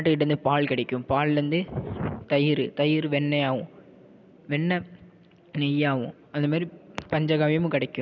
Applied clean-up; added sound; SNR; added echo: none; none; none; none.